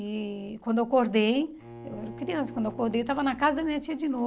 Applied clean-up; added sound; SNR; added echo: none; Bowed string instrument; 17 dB; none.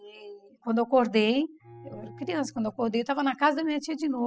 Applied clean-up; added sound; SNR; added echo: classical method spectral subtraction.